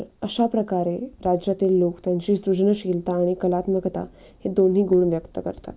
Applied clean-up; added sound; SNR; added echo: none; none; none; none.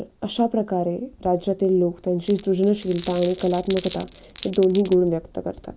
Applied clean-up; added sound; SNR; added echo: none; Glass; 20 dB; none.